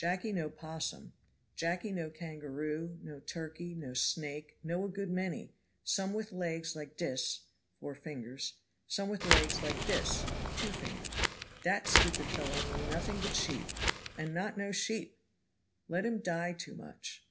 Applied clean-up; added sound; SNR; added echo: none; Crackle; -4 dB; none.